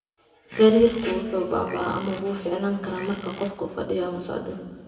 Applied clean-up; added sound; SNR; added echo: none; Livestock, farm animals, working animals; 19 dB; reverberation time 2.1 s.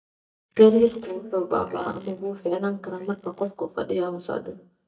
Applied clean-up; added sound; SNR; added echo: neural mask model DeepFilterNet 3.